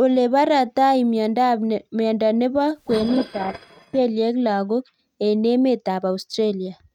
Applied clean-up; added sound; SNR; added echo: neural mask model RNNoise.